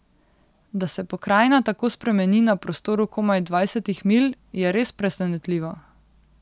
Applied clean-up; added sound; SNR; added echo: none; none; none; none.